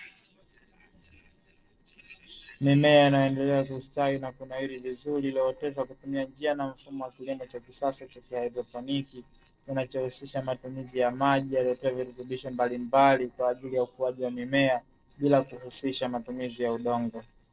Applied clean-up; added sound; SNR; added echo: neural separator model SepFormer DNS4.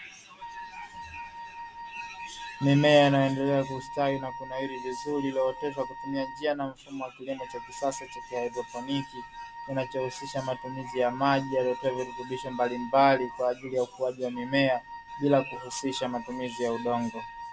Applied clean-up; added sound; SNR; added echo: none; Wind instrument, woodwind instrument; 13 dB; none.